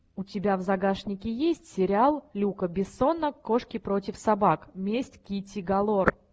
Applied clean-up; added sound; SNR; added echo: none; none; none; none.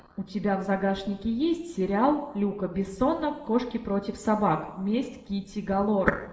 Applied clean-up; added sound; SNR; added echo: none; none; none; reverberation time 1.0 s.